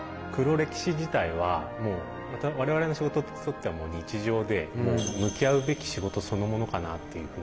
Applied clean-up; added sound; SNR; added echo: none; none; none; none.